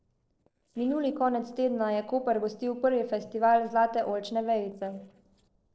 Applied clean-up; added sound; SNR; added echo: neural separator model SepFormer DNS4.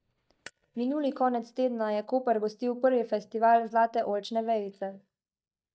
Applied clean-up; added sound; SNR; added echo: neural mask model DeepFilterNet 3.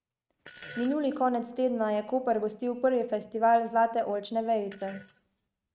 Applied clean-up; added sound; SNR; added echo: neural mask model RNNoise.